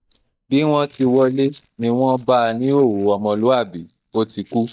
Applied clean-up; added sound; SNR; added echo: neural mask model DeepFilterNet 3.